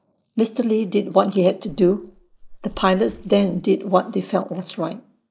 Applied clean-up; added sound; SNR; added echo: neural mask model Resemble Enhance denoiser.